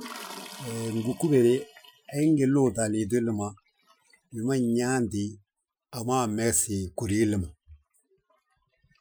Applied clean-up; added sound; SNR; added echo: classical method Wiener filter.